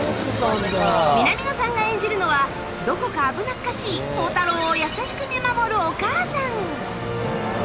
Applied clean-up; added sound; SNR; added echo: none; Water; 11 dB; none.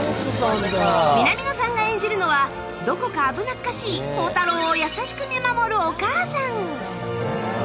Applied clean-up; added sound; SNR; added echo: none; none; none; none.